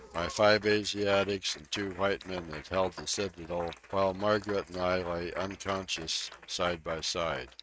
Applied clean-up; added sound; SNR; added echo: neural mask model RNNoise.